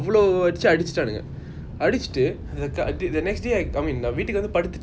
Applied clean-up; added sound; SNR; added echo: none; Aircraft; 11 dB; none.